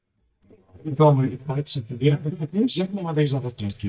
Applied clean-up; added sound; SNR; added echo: neural mask model DeepFilterNet 3.